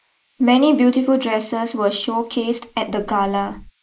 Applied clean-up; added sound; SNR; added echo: neural mask model Resemble Enhance denoiser.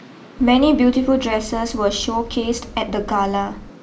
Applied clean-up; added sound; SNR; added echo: none; Gull, seagull / Wind; 16 dB; none.